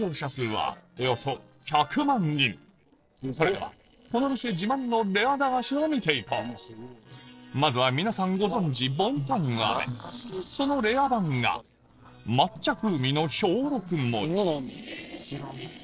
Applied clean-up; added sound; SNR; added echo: neural separator model SepFormer DNS4.